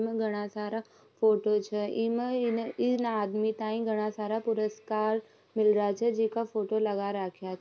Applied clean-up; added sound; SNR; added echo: none; none; none; none.